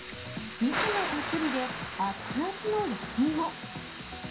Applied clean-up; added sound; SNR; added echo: none; Thunder / Rain; 4 dB; reverberation time 0.3 s.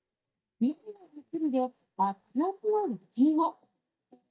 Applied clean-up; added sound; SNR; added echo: neural mask model DeepFilterNet 3.